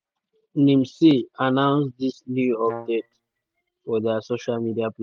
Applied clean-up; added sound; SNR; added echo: neural mask model RNNoise.